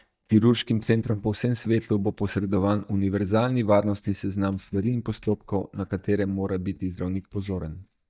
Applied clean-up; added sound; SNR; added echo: neural mask model DeepFilterNet 3.